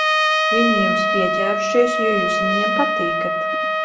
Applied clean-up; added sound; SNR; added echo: none; Trumpet; -4 dB; reverberation time 1.3 s.